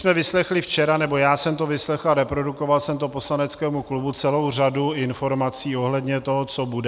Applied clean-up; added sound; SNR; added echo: none; none; none; none.